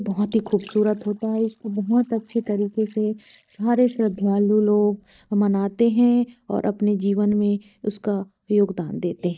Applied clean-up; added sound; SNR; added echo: neural mask model DeepFilterNet 3.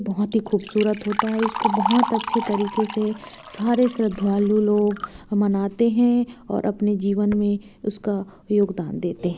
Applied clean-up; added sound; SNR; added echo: none; Liquid; 10 dB; none.